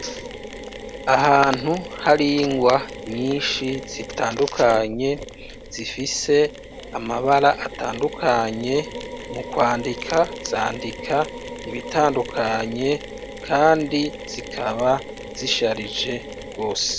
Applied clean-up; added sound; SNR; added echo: none; Mechanisms; 12 dB; none.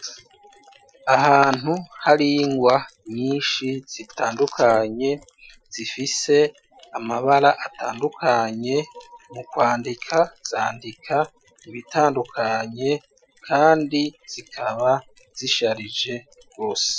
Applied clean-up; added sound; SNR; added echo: classical method Wiener filter.